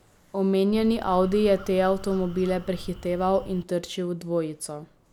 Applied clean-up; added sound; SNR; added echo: none; Crow; 14 dB; none.